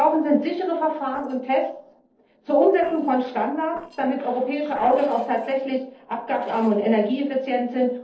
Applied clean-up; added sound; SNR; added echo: neural separator model SepFormer DNS4.